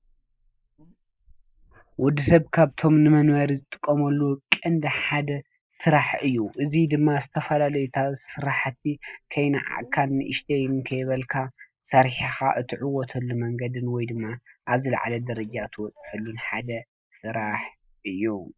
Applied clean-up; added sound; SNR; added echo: neural mask model Resemble Enhance denoiser.